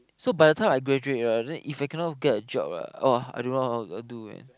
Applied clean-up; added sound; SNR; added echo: none; none; none; none.